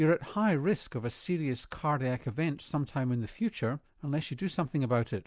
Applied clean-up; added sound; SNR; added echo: none; none; none; none.